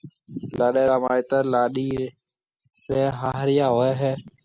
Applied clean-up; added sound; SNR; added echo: none; none; none; none.